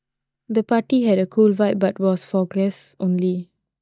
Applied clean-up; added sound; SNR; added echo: neural mask model DeepFilterNet 3.